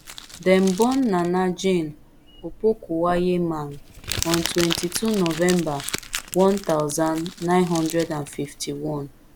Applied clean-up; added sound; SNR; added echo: none; Crumpling, crinkling; 12 dB; none.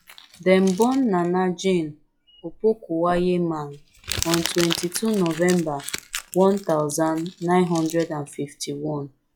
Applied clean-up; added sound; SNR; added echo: classical method log-MMSE.